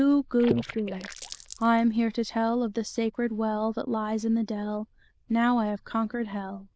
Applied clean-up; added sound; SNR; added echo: neural diffusion model UNIVERSE++.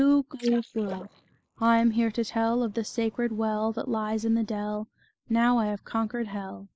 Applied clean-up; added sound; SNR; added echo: neural mask model Resemble Enhance denoiser.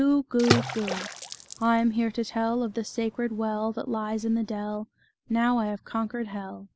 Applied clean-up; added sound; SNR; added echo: none; Water / Splash, splatter; 6 dB; none.